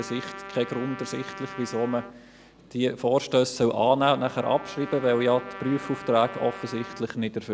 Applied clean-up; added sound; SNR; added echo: none; Trumpet; 15 dB; none.